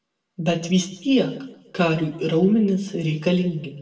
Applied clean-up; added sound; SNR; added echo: none; none; none; reverberation time 0.6 s.